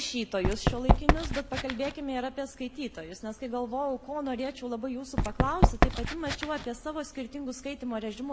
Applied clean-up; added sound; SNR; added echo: none; Run; -3 dB; none.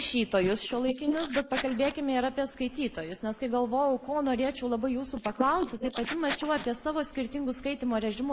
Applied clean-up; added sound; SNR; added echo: neural mask model Resemble Enhance denoiser.